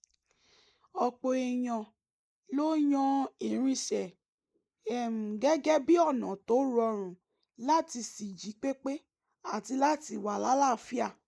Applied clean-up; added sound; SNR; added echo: neural mask model Resemble Enhance denoiser.